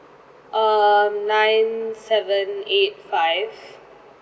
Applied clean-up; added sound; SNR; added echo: none; none; none; none.